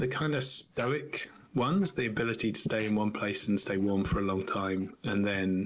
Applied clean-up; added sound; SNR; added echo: neural separator model SepFormer DNS4.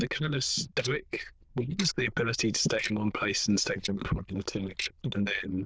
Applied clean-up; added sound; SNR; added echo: neural diffusion model UNIVERSE++.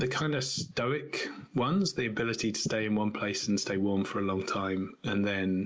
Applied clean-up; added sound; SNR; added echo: none; none; none; none.